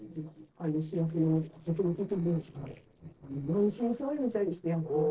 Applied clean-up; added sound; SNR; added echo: neural separator model SepFormer DNS4.